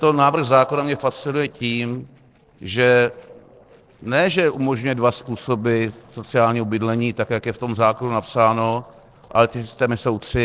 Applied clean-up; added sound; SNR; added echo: neural separator model SepFormer DNS4.